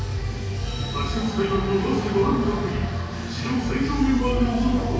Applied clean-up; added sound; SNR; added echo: none; none; none; reverberation time 1.3 s.